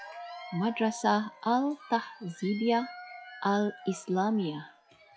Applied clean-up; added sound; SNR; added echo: classical method log-MMSE.